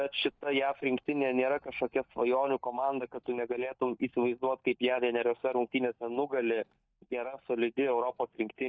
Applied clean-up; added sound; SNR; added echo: neural mask model DeepFilterNet 3.